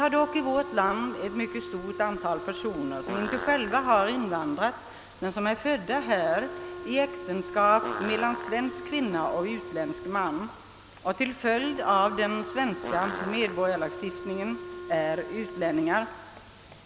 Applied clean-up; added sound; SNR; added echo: none; Fart + Wind instrument, woodwind instrument; 10 dB; none.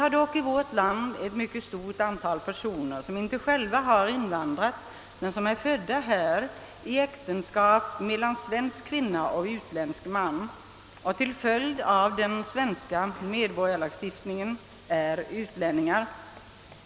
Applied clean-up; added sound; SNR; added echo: none; none; none; none.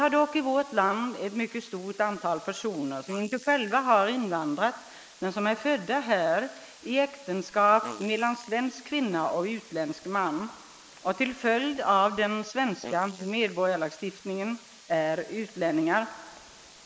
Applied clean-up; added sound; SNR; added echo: neural mask model Resemble Enhance denoiser.